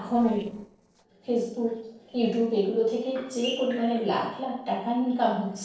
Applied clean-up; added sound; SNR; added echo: neural separator model SepFormer DNS4.